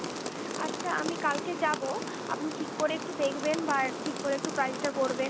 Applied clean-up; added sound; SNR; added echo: none; Rain; 4 dB; none.